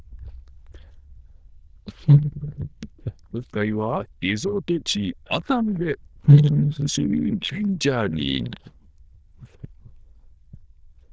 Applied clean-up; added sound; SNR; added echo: neural diffusion model UNIVERSE++.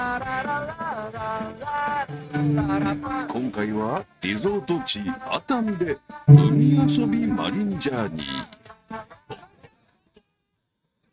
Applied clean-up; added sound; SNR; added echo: neural mask model RNNoise.